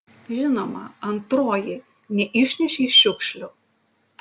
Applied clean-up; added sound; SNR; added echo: none; none; none; none.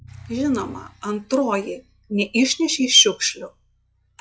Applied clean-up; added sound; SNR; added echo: classical method log-MMSE.